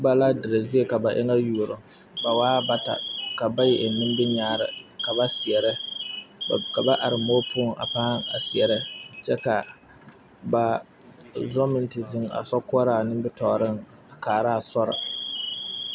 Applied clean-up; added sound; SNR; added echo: none; Alarm; 10 dB; none.